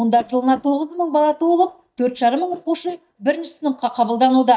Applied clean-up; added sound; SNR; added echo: neural mask model DeepFilterNet 3.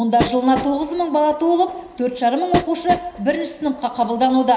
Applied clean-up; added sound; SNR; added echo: none; Train; 11 dB; reverberation time 0.9 s.